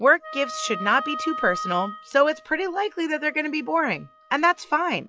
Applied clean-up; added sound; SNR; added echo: classical method log-MMSE.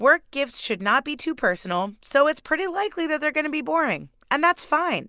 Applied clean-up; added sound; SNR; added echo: none; none; none; none.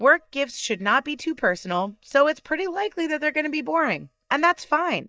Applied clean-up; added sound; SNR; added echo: neural mask model DeepFilterNet 3.